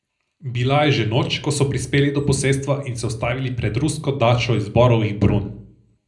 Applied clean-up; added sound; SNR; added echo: none; none; none; reverberation time 0.5 s.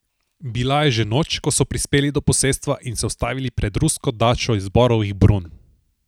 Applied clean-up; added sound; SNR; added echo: none; none; none; none.